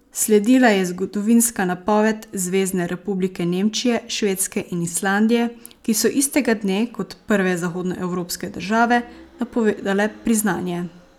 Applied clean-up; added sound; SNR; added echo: none; none; none; none.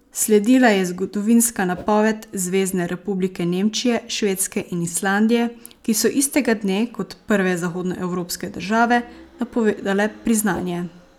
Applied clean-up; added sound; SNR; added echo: none; Whoosh, swoosh, swish; 20 dB; none.